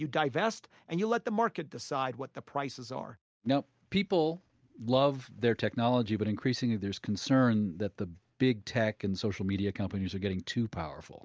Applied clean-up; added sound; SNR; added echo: none; none; none; none.